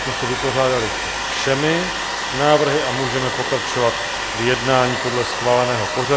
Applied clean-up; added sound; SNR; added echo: none; Domestic sounds, home sounds; 3 dB; none.